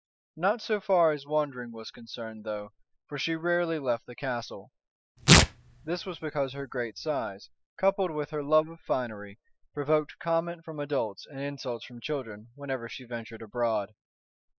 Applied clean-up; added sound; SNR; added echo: classical method spectral subtraction.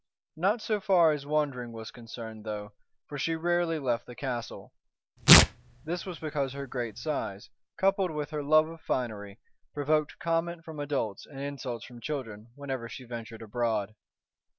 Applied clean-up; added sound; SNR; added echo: none; Tearing; -5 dB; none.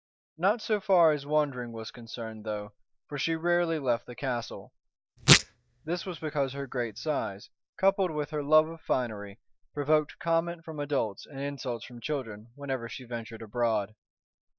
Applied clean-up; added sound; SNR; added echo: neural mask model DeepFilterNet 3.